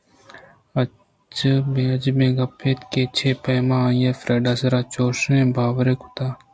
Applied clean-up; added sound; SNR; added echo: none; none; none; none.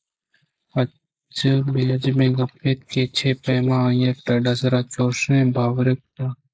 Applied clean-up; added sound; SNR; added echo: neural mask model Resemble Enhance denoiser.